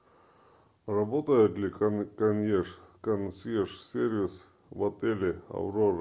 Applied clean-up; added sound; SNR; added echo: none; none; none; none.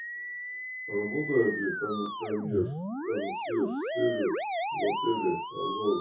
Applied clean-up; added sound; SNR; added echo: classical method WPE with log-MMSE.